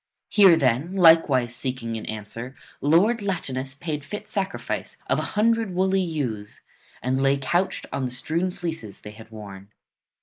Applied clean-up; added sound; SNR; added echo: neural mask model Resemble Enhance denoiser.